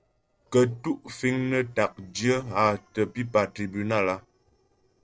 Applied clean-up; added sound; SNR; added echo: neural separator model SepFormer DNS4.